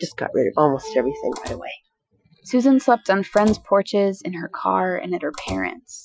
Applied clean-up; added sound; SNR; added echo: classical method Wiener filter.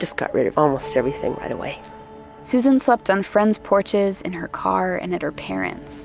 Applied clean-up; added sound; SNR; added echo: none; none; none; none.